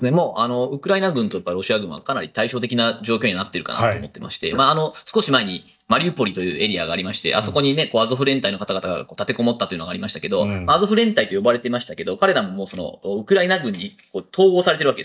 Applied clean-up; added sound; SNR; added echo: neural mask model DeepFilterNet 3.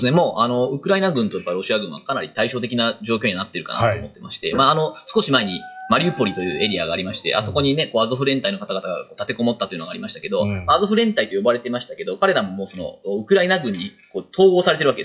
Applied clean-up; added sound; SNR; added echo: classical method WPE with log-MMSE.